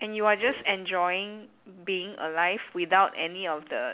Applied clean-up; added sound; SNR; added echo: none; none; none; none.